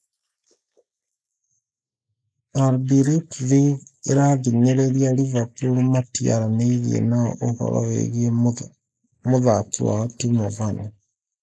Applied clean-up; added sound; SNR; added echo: neural mask model Resemble Enhance denoiser.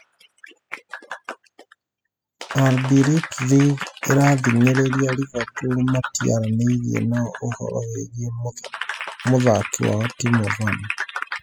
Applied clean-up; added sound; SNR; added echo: classical method spectral subtraction.